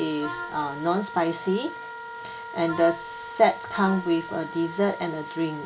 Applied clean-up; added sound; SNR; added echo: none; Wind instrument, woodwind instrument + Wind instrument, woodwind instrument; 10 dB; none.